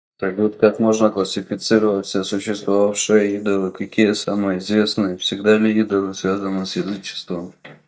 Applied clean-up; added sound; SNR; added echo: neural mask model DeepFilterNet 3.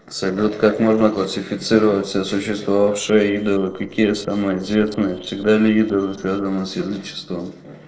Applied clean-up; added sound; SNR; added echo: neural separator model SepFormer DNS4.